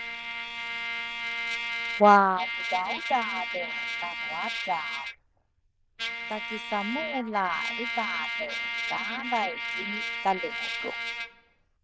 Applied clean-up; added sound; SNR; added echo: neural diffusion model UNIVERSE++.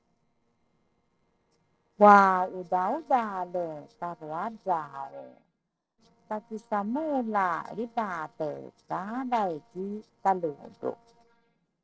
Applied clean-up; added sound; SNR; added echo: neural separator model SepFormer DNS4.